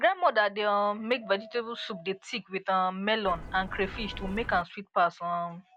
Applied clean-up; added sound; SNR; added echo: none; Vehicle horn, car horn, honking; 11 dB; none.